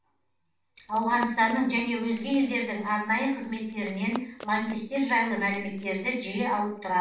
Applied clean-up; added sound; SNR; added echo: none; Run; 20 dB; reverberation time 0.5 s.